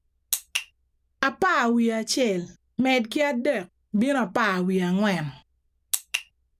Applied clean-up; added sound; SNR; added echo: none; none; none; none.